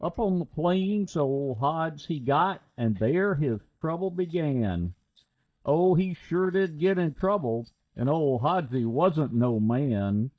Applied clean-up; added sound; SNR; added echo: neural mask model DeepFilterNet 3.